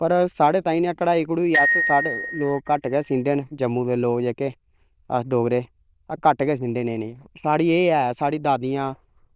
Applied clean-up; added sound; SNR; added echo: neural diffusion model UNIVERSE++.